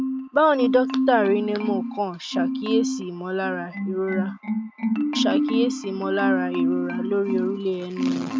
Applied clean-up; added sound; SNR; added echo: none; Marimba, xylophone; 1 dB; none.